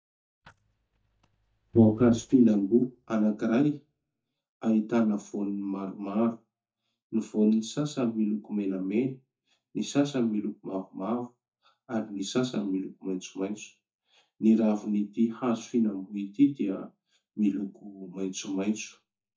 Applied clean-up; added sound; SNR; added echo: neural mask model DeepFilterNet 3.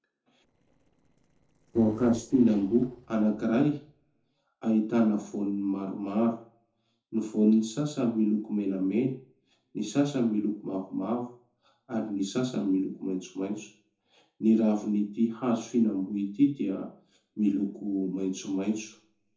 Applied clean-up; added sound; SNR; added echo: neural separator model SepFormer DNS4.